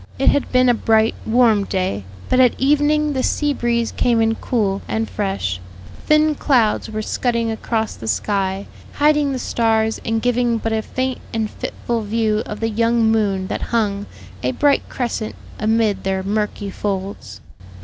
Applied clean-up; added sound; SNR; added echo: none; none; none; none.